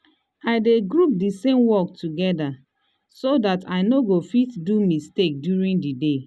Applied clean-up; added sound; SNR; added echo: none; none; none; none.